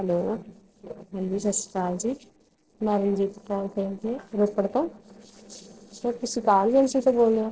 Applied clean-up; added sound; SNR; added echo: neural separator model SepFormer DNS4.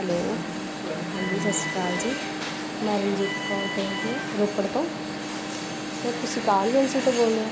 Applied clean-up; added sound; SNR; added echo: none; Alarm; 3 dB; none.